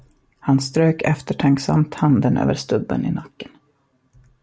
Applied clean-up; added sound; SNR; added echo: none; none; none; none.